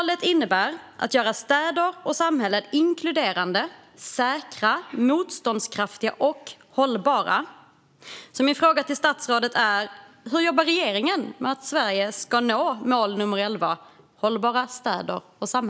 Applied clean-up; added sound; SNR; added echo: none; none; none; none.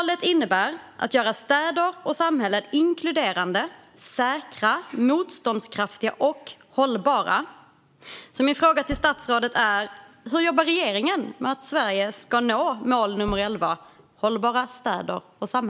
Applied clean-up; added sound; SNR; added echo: none; Tap / Bass drum; 17 dB; none.